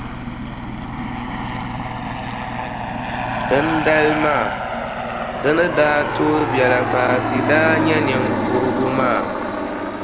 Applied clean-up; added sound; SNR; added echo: none; Aircraft; 1 dB; none.